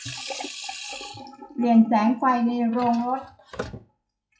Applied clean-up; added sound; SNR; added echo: classical method WPE with log-MMSE.